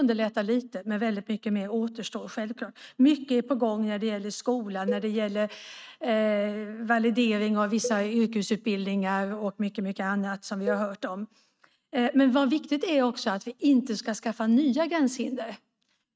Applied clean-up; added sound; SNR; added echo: neural mask model RNNoise.